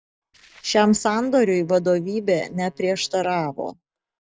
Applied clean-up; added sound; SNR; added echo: neural separator model SepFormer DNS4.